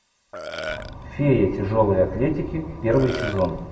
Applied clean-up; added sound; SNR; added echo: none; Burping, eructation; 11 dB; reverberation time 0.8 s.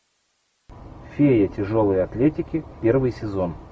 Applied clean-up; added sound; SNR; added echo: none; none; none; none.